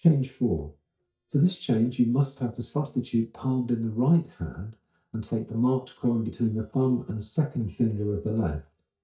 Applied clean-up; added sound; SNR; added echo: neural mask model DeepFilterNet 3.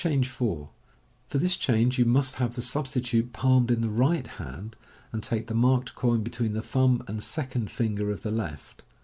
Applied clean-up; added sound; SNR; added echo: none; none; none; none.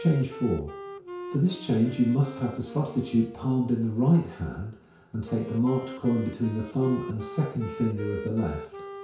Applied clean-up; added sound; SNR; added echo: none; Wind instrument, woodwind instrument; 14 dB; reverberation time 0.6 s.